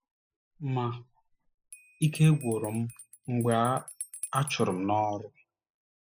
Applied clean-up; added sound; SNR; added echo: classical method spectral subtraction.